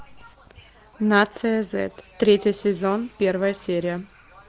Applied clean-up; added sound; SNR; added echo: none; none; none; none.